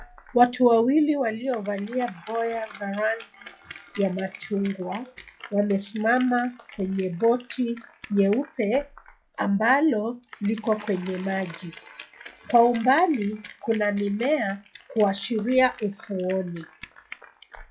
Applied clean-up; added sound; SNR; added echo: classical method log-MMSE.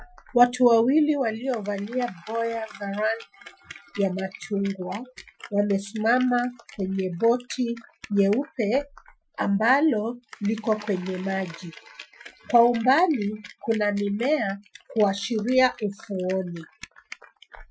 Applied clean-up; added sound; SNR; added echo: classical method Wiener filter.